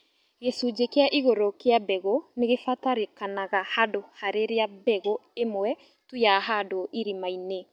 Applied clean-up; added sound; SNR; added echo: none; none; none; none.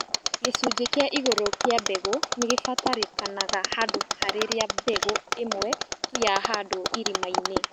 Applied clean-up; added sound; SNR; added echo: none; Mechanisms; 0 dB; none.